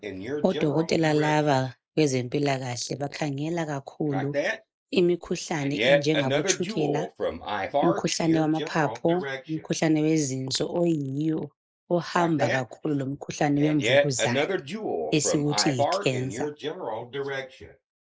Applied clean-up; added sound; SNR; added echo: neural mask model Resemble Enhance denoiser.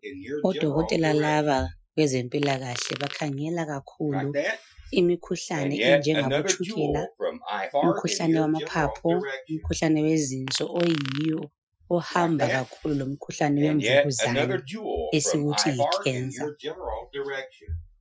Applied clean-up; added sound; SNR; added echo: classical method Wiener filter.